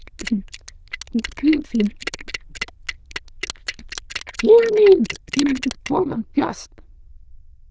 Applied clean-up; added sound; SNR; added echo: neural diffusion model UNIVERSE++.